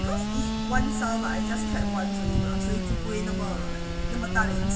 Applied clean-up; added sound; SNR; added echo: none; Sawing / Engine; 1 dB; reverberation time 1.7 s.